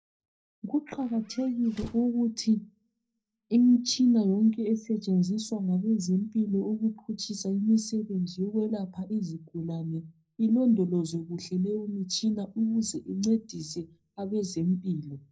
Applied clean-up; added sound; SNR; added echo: neural separator model SepFormer DNS4.